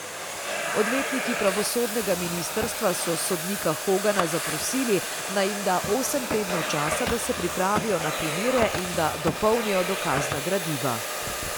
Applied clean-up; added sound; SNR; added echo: none; Domestic sounds, home sounds; 3 dB; none.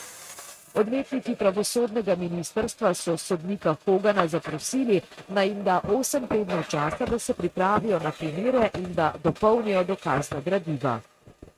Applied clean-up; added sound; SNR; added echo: neural mask model RNNoise.